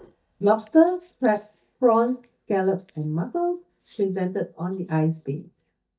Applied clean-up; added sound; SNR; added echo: neural mask model DeepFilterNet 3.